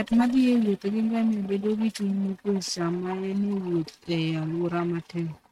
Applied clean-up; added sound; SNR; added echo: neural mask model RNNoise.